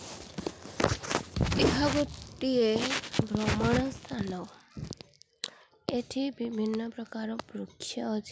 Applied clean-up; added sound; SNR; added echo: none; Thump, thud; 5 dB; none.